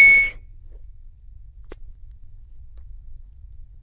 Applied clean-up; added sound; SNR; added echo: neural diffusion model UNIVERSE++.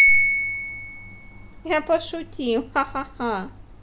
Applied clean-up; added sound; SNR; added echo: none; Piano; -1 dB; none.